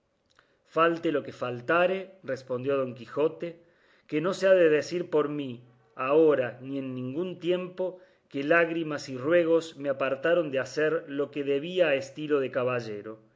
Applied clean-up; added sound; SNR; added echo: none; none; none; none.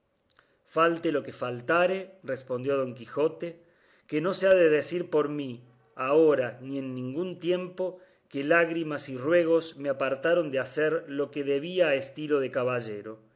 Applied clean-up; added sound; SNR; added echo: none; Glass; 15 dB; none.